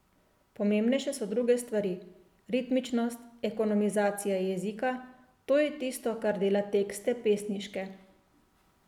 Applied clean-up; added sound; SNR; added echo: none; none; none; none.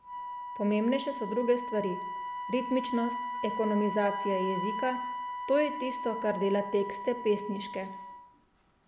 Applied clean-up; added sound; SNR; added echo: none; Wind instrument, woodwind instrument; 6 dB; none.